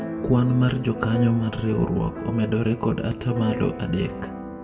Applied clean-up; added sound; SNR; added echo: none; Keyboard (musical); 9 dB; reverberation time 0.5 s.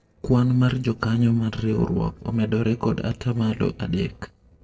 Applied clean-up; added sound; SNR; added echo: neural separator model SepFormer DNS4.